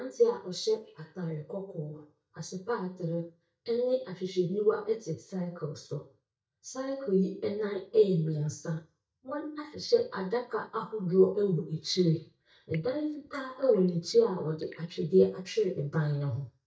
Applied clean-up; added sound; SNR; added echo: neural mask model DeepFilterNet 3.